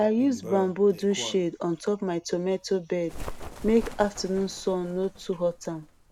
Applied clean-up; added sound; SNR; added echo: none; Bird; 14 dB; none.